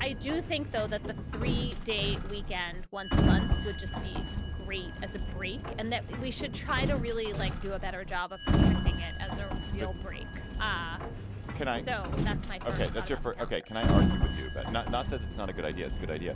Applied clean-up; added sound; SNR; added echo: none; Sliding door; -5 dB; none.